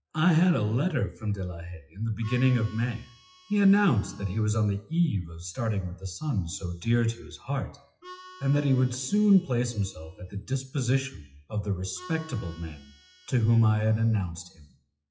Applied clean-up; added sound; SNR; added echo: classical method WPE with log-MMSE.